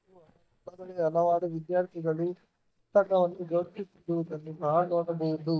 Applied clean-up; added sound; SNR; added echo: neural mask model DeepFilterNet 3.